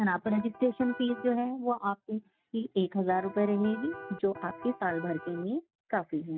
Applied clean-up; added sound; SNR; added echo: neural mask model RNNoise.